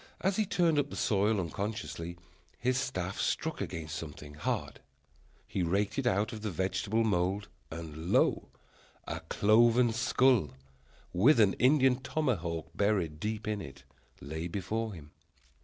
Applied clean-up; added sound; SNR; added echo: none; none; none; none.